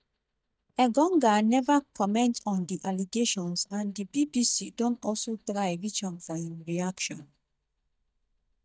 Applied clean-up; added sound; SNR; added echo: neural mask model DeepFilterNet 3.